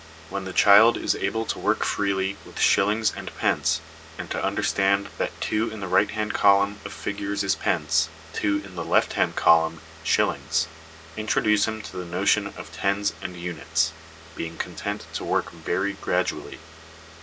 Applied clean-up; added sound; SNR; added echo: none; Car; 19 dB; none.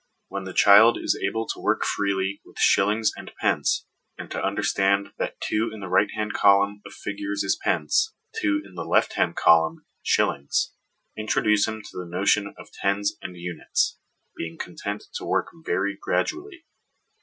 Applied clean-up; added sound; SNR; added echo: classical method Wiener filter.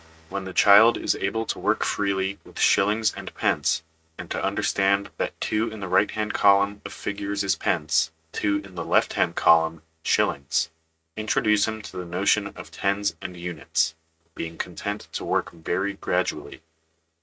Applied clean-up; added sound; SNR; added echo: neural mask model RNNoise.